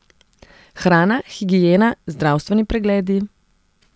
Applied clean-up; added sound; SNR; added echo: none; none; none; none.